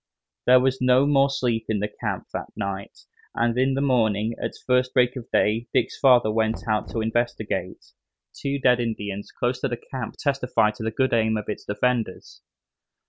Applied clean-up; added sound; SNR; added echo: none; Knock; 19 dB; none.